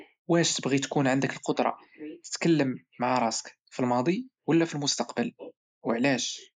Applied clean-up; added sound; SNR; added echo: neural mask model Resemble Enhance denoiser.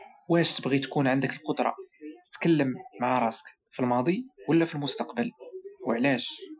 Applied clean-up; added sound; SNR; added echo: classical method Wiener filter.